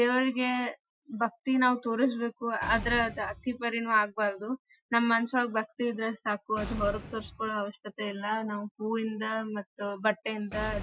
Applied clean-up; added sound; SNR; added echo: classical method Wiener filter.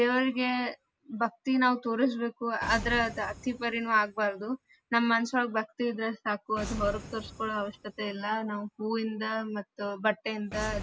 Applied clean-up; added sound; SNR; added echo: none; Boom; 16 dB; none.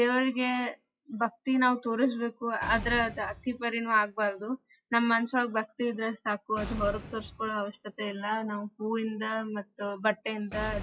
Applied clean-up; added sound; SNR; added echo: classical method log-MMSE.